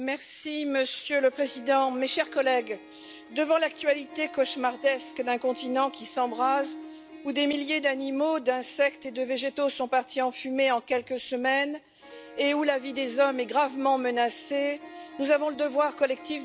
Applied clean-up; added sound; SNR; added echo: none; Harp; 19 dB; none.